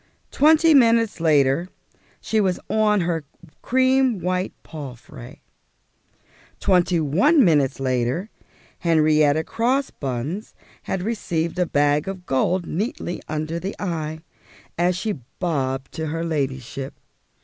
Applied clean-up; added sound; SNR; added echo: none; none; none; none.